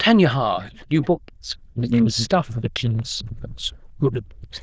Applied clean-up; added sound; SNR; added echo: neural diffusion model UNIVERSE++.